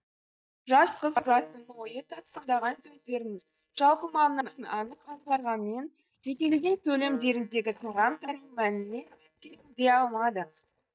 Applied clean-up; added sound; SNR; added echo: neural mask model DeepFilterNet 3.